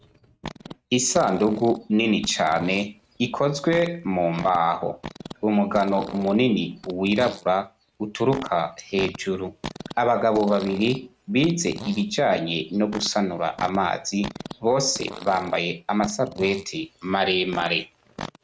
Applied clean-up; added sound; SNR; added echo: neural mask model RNNoise.